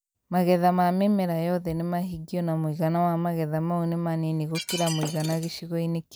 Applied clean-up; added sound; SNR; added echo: none; Shatter; 10 dB; none.